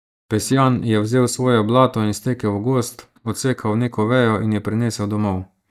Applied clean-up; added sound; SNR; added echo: neural mask model DeepFilterNet 3.